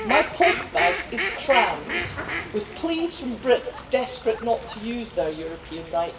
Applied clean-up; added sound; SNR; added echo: none; Fowl; 5 dB; reverberation time 0.8 s.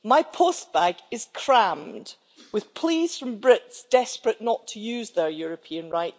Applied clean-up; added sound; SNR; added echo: none; none; none; none.